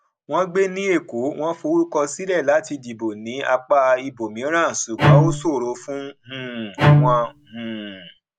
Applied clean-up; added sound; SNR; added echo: none; Bowed string instrument; -3 dB; none.